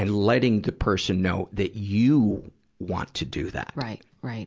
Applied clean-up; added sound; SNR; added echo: none; none; none; none.